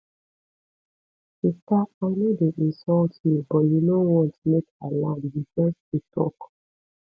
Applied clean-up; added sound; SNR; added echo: none; none; none; none.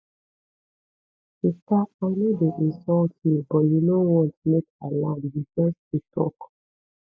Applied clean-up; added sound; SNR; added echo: neural mask model DeepFilterNet 3.